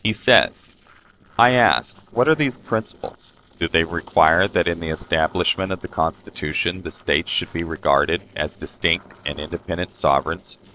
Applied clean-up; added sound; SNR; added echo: neural separator model SepFormer DNS4.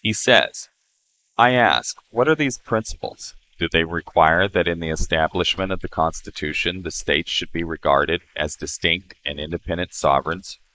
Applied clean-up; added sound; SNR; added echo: neural mask model Resemble Enhance denoiser.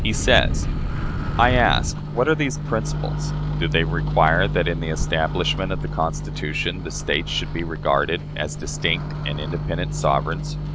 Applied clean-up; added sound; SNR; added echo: none; Microwave oven; 2 dB; none.